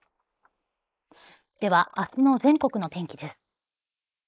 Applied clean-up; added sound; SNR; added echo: neural mask model Resemble Enhance denoiser.